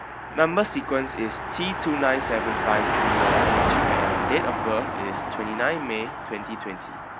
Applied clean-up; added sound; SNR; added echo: none; Car passing by; -1 dB; none.